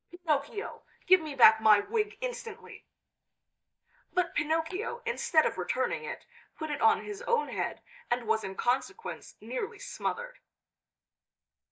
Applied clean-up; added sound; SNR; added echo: neural mask model DeepFilterNet 3.